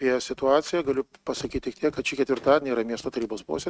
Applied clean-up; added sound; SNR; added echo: neural mask model RNNoise.